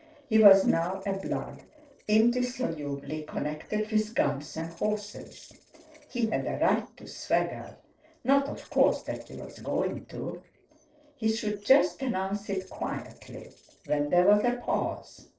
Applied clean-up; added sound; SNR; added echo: neural separator model SepFormer DNS4.